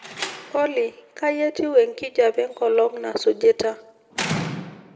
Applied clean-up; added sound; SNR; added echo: none; Slam; 12 dB; reverberation time 0.6 s.